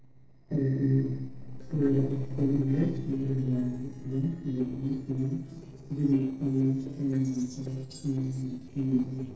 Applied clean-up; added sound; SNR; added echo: neural separator model SepFormer DNS4.